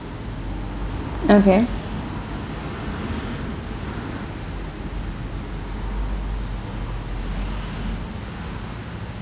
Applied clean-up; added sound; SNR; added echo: none; none; none; none.